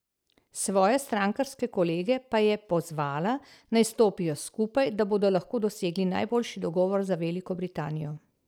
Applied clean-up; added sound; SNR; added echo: none; none; none; none.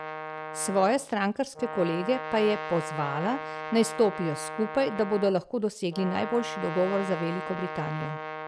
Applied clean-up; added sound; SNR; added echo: none; Brass instrument; 8 dB; none.